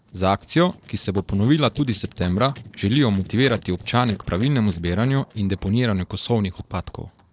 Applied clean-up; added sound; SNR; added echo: neural separator model SepFormer DNS4.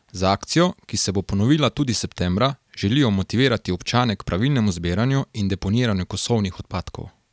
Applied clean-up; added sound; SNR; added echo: none; none; none; none.